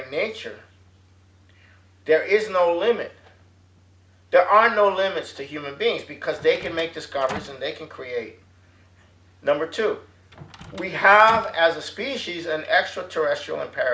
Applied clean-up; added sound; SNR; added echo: none; Door; 15 dB; none.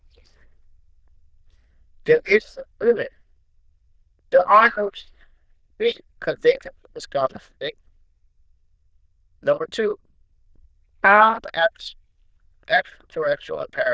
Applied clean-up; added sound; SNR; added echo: neural diffusion model UNIVERSE++.